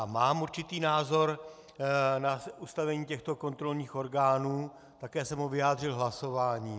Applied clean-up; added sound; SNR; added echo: none; none; none; none.